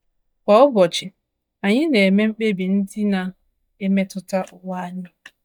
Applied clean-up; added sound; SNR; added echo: neural mask model DeepFilterNet 3.